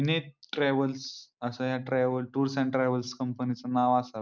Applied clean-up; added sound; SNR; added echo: none; none; none; none.